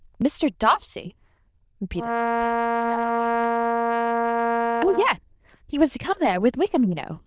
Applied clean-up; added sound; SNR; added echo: neural diffusion model UNIVERSE++.